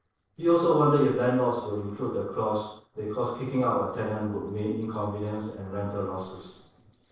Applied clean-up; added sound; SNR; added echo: neural separator model SepFormer DNS4.